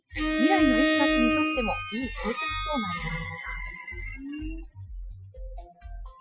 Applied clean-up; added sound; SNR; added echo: classical method Wiener filter.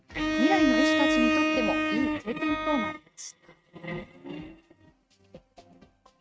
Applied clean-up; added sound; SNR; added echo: neural mask model RNNoise.